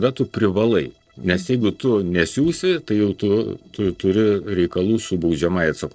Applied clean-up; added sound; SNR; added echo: neural separator model SepFormer DNS4.